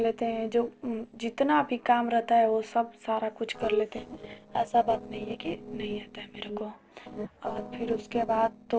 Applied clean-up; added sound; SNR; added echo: neural separator model SepFormer DNS4.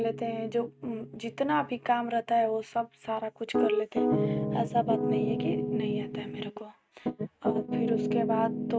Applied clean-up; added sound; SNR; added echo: neural mask model RNNoise.